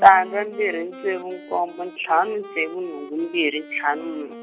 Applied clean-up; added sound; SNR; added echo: none; Wind instrument, woodwind instrument; 18 dB; none.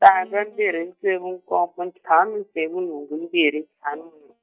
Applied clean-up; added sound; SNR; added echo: neural mask model DeepFilterNet 3.